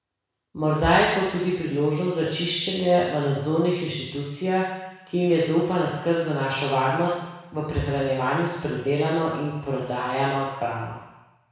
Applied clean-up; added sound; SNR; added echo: none; none; none; reverberation time 1.1 s.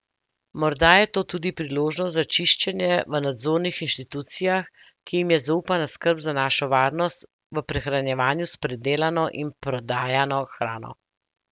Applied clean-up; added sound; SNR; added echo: none; none; none; none.